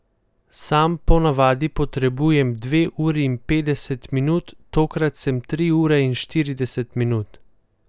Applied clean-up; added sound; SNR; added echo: none; none; none; none.